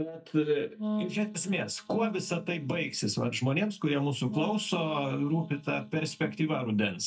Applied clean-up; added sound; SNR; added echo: neural mask model DeepFilterNet 3.